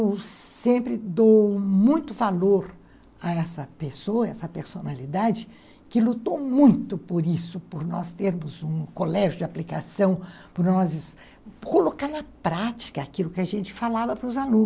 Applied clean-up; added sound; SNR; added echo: none; none; none; none.